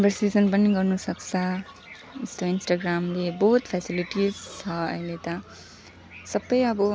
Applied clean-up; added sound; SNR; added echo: none; none; none; none.